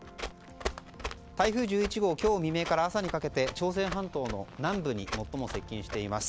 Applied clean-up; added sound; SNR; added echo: none; Run; 11 dB; none.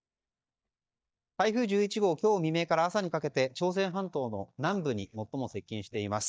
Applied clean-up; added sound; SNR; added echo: neural mask model DeepFilterNet 3.